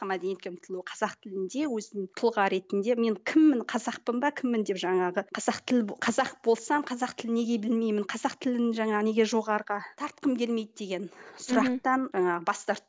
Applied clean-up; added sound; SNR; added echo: none; none; none; none.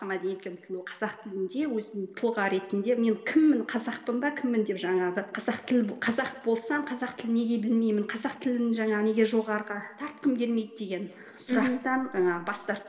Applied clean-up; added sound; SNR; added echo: none; none; none; reverberation time 2.8 s.